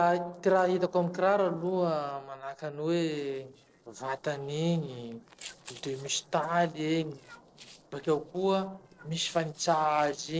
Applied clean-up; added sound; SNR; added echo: neural separator model SepFormer DNS4.